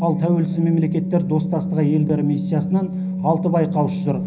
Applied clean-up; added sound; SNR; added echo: none; Organ; 4 dB; reverberation time 0.5 s.